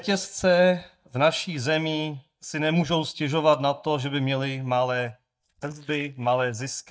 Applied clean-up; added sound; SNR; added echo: neural mask model DeepFilterNet 3.